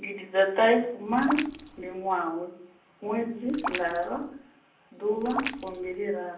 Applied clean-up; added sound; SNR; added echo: none; Raindrop; 9 dB; reverberation time 0.6 s.